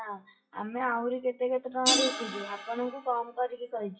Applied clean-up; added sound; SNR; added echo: classical method WPE with log-MMSE.